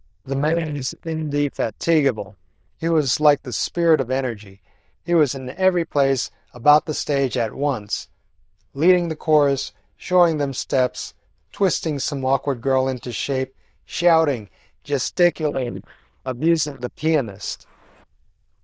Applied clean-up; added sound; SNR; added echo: neural diffusion model UNIVERSE++.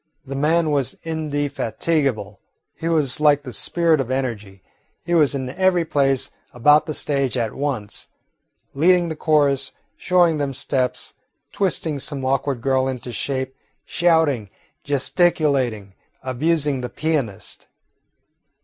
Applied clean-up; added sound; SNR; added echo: none; none; none; none.